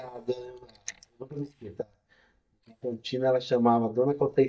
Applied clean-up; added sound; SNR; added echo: neural mask model DeepFilterNet 3.